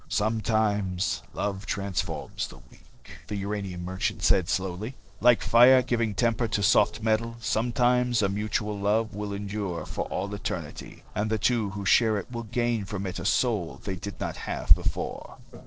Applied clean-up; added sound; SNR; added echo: neural separator model SepFormer DNS4.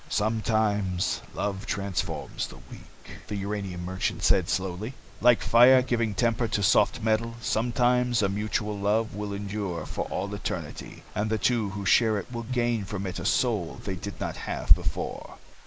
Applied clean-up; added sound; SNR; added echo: neural mask model Resemble Enhance denoiser.